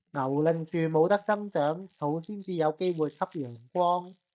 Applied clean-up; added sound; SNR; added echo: neural mask model DeepFilterNet 3.